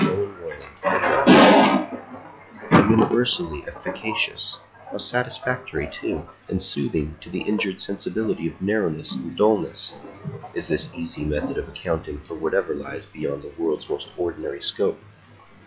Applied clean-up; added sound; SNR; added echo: classical method log-MMSE.